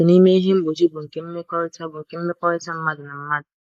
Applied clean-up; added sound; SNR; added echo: neural mask model Resemble Enhance denoiser.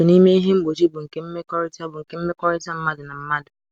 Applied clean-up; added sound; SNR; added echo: none; none; none; none.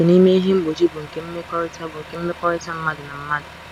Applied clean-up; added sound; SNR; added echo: none; Truck; 18 dB; none.